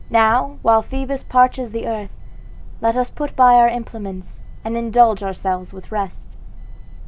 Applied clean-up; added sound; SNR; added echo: none; none; none; none.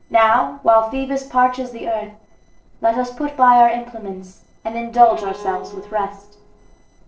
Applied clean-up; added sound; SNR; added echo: neural separator model SepFormer DNS4.